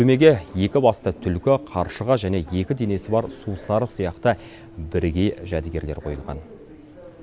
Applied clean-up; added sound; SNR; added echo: none; none; none; none.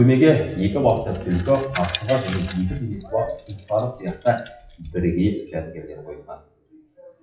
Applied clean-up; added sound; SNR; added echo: classical method WPE with log-MMSE.